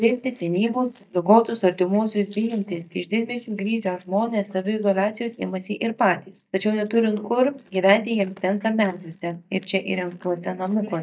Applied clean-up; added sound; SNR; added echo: neural mask model DeepFilterNet 3.